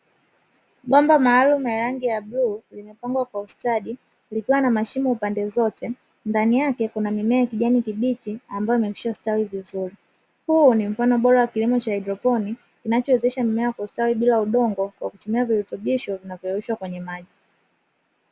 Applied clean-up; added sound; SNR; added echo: none; none; none; none.